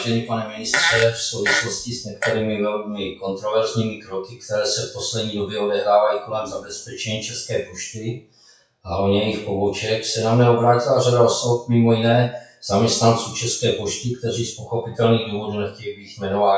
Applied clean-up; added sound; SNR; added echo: classical method WPE with log-MMSE.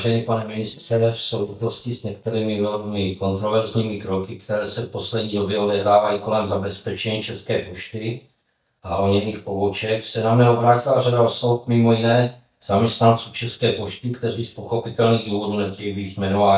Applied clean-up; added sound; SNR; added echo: neural mask model DeepFilterNet 3.